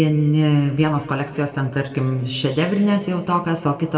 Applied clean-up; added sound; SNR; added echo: none; none; none; reverberation time 1.4 s.